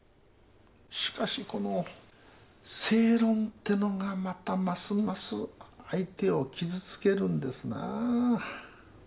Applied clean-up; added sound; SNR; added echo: none; none; none; none.